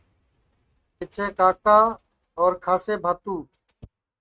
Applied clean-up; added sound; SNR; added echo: neural mask model RNNoise.